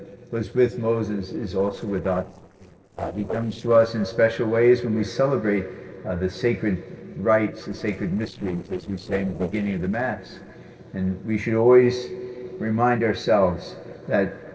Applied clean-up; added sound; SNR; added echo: neural separator model SepFormer DNS4.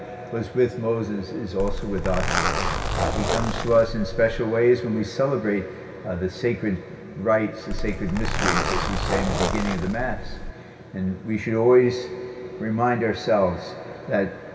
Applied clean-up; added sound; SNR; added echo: none; Zipper (clothing); 1 dB; reverberation time 0.3 s.